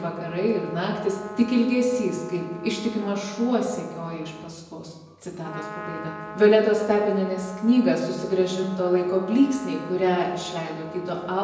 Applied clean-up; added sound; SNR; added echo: none; Trumpet; 15 dB; reverberation time 0.9 s.